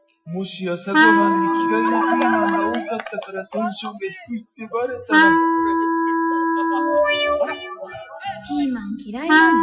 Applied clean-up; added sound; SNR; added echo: classical method Wiener filter.